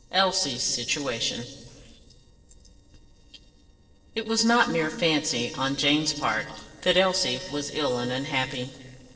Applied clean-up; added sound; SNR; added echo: neural separator model SepFormer DNS4.